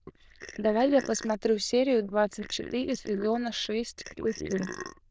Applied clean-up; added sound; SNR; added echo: neural diffusion model UNIVERSE++.